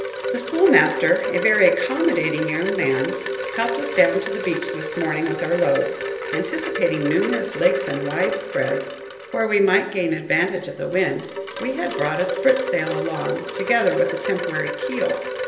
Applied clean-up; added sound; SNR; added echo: none; Wind chime; 6 dB; reverberation time 1.4 s.